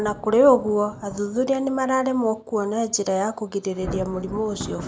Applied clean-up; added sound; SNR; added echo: none; Thunder; 16 dB; none.